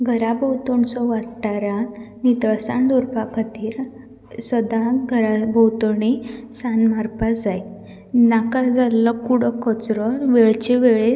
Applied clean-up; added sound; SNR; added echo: none; none; none; none.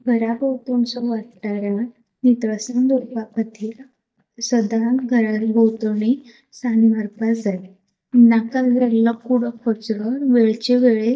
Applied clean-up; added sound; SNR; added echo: neural mask model DeepFilterNet 3.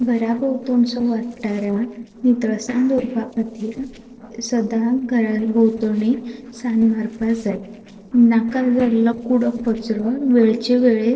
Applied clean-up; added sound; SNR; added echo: neural separator model SepFormer DNS4.